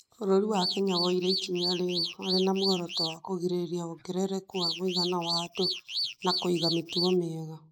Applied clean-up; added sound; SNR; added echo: neural mask model Resemble Enhance denoiser.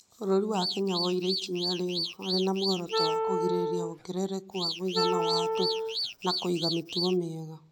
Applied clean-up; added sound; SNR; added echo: none; Wind instrument, woodwind instrument + Alarm / Car; 0 dB; none.